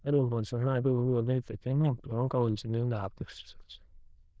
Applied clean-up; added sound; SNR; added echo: neural diffusion model UNIVERSE++.